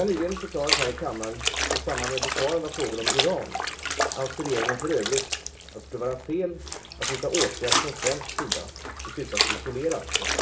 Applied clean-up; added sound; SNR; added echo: none; Trickle, dribble / Splash, splatter; -1 dB; reverberation time 0.3 s.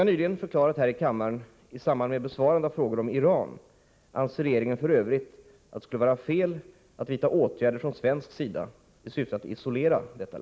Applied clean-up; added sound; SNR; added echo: none; none; none; none.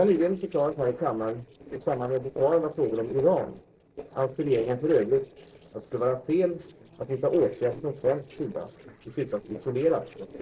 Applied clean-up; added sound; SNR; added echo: neural separator model SepFormer DNS4.